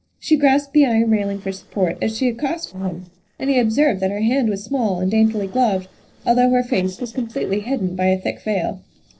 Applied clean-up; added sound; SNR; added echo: neural separator model SepFormer DNS4.